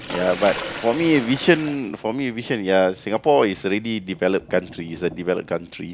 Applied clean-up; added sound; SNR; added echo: none; Sink (filling or washing); 14 dB; none.